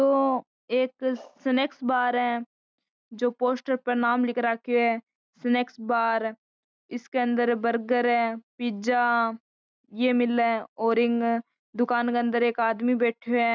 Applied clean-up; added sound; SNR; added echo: none; none; none; none.